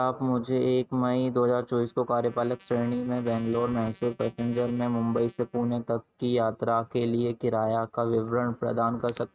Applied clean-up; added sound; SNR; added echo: neural mask model RNNoise.